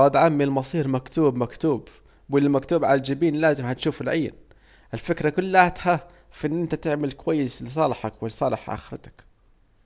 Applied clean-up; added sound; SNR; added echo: none; none; none; none.